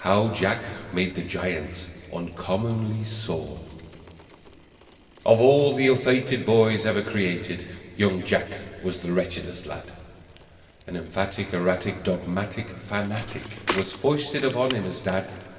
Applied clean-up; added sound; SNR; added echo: none; Bicycle; 17 dB; reverberation time 2.3 s.